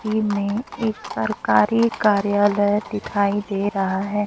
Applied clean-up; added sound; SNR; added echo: none; Livestock, farm animals, working animals; 16 dB; none.